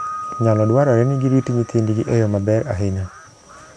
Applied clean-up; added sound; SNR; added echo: none; Piano; 16 dB; none.